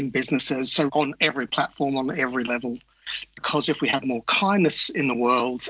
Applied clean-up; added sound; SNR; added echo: none; none; none; none.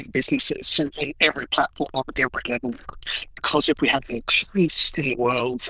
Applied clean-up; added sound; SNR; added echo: neural diffusion model UNIVERSE++.